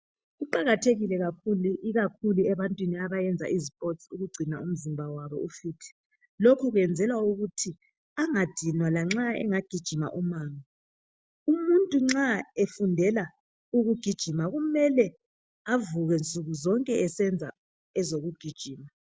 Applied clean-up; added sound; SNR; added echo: none; none; none; none.